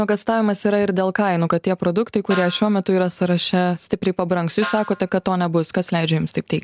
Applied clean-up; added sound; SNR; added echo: none; Snare drum; 16 dB; none.